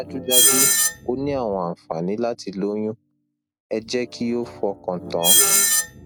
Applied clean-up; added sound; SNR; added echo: none; Screech; -4 dB; none.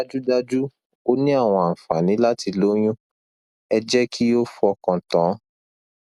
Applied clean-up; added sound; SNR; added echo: none; none; none; none.